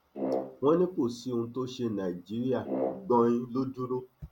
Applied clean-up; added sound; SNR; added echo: none; Brass instrument; 6 dB; none.